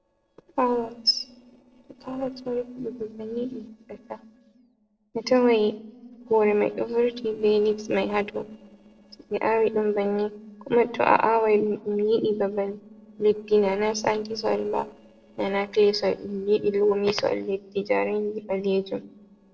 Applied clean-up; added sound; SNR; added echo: neural separator model SepFormer DNS4.